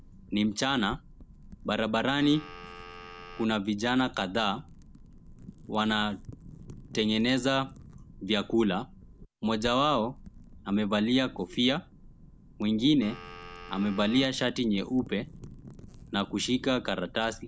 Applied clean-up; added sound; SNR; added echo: none; Wind / Fire + Telephone; 18 dB; none.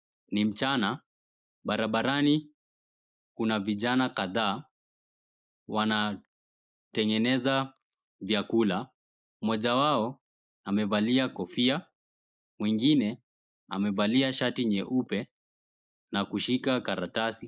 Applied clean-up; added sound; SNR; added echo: neural mask model Resemble Enhance denoiser.